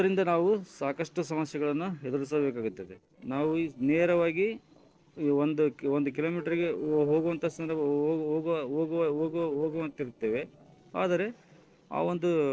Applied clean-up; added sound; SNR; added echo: neural separator model SepFormer DNS4.